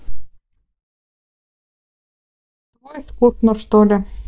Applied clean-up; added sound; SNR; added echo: neural mask model DeepFilterNet 3.